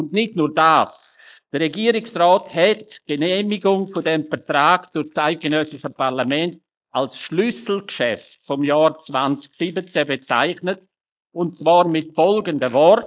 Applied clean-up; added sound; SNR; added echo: neural mask model Resemble Enhance denoiser.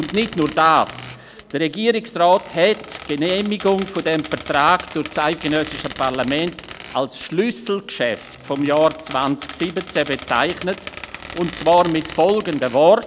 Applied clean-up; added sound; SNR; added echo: none; Squeak; 15 dB; none.